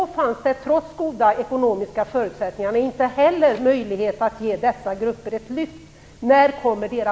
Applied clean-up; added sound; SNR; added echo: none; none; none; none.